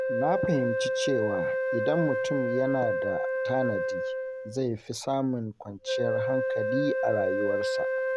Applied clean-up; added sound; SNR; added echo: none; Wind instrument, woodwind instrument; -2 dB; none.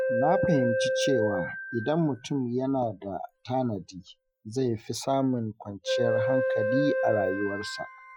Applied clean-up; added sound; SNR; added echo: classical method Wiener filter.